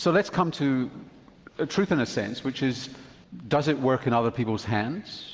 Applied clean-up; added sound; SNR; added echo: none; none; none; none.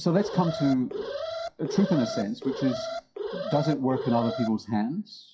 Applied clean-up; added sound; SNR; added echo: classical method WPE with log-MMSE.